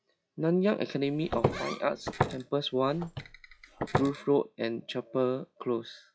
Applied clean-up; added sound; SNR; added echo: classical method log-MMSE.